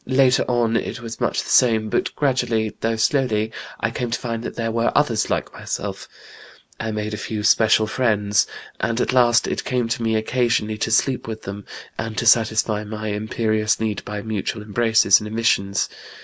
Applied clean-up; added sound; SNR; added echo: none; none; none; none.